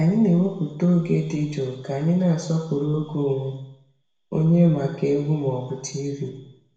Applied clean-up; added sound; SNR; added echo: none; none; none; reverberation time 0.8 s.